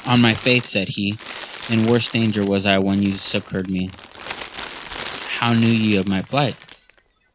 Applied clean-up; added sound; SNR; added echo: none; Crumpling, crinkling; 16 dB; none.